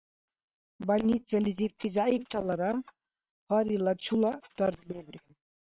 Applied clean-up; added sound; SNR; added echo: neural separator model SepFormer WHAM!.